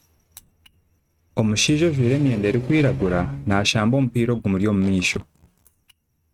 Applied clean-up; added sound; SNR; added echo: neural mask model RNNoise.